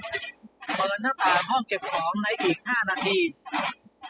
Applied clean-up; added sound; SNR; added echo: classical method spectral subtraction.